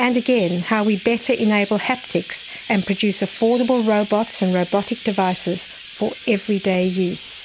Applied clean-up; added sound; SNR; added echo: none; Chirp, tweet; 15 dB; none.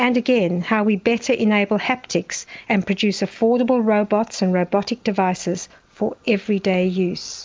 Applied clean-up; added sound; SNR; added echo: none; none; none; none.